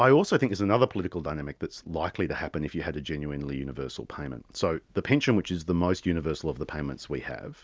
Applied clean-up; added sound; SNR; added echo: none; none; none; none.